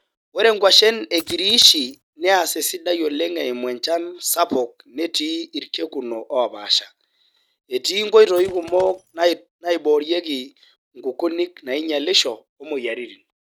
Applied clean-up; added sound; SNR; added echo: neural mask model RNNoise.